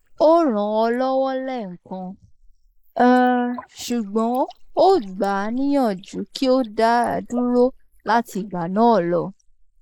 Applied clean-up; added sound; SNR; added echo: neural mask model Resemble Enhance denoiser.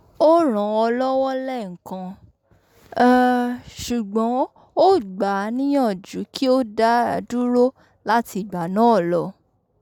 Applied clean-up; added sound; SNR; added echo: none; none; none; none.